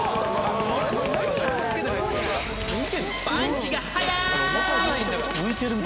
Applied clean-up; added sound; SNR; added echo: none; Trumpet; 16 dB; none.